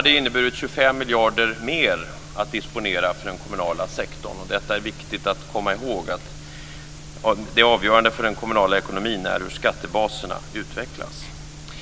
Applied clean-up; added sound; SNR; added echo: none; none; none; none.